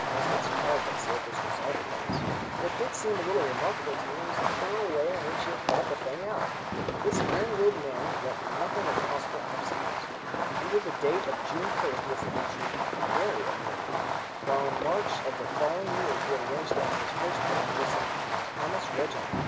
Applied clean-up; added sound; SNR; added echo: none; Fireworks; -3 dB; reverberation time 1.5 s.